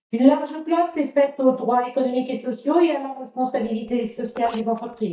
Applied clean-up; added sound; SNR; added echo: neural mask model DeepFilterNet 3.